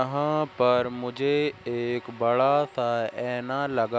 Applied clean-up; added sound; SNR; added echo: none; Wind instrument, woodwind instrument; 19 dB; none.